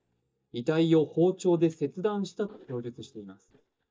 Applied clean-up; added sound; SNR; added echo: neural mask model DeepFilterNet 3.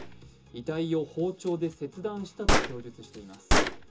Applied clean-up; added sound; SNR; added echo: none; Gunshot, gunfire; -4 dB; reverberation time 0.2 s.